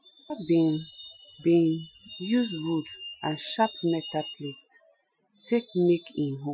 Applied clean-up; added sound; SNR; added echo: classical method Wiener filter.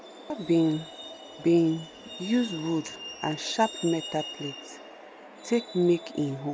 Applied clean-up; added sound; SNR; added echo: none; Truck; 14 dB; none.